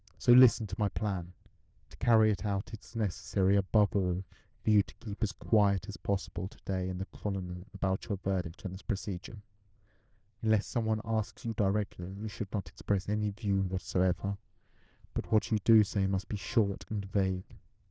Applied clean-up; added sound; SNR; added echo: neural diffusion model UNIVERSE++.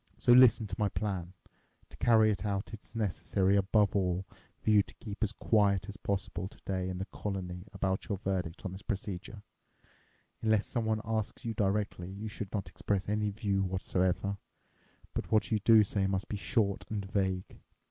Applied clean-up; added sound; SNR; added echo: none; none; none; none.